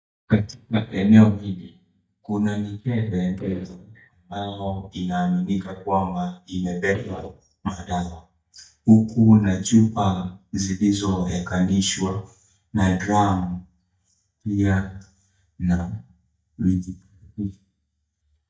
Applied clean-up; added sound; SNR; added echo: neural mask model DeepFilterNet 3.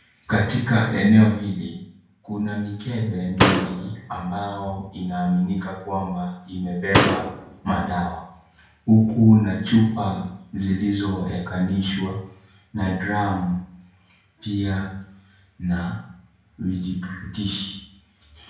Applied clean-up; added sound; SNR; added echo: none; Slam; -1 dB; reverberation time 0.5 s.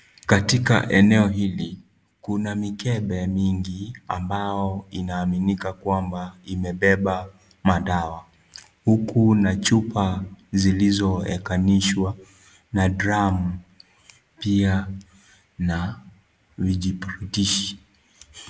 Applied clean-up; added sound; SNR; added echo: none; none; none; none.